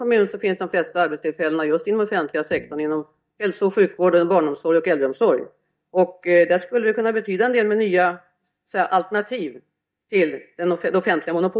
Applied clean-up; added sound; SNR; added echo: neural mask model DeepFilterNet 3.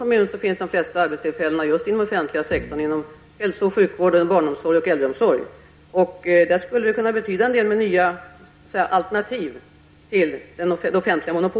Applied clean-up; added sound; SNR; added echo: none; Bowed string instrument; 20 dB; reverberation time 0.3 s.